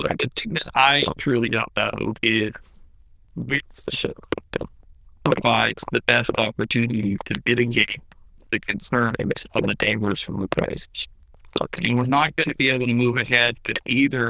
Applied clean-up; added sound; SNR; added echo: neural diffusion model UNIVERSE++.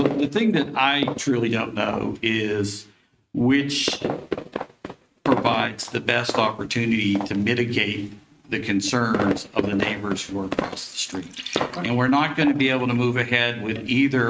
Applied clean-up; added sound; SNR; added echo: neural mask model RNNoise.